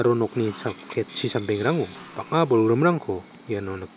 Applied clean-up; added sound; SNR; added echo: none; Tools; 17 dB; none.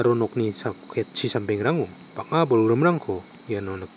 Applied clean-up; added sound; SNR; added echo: none; none; none; none.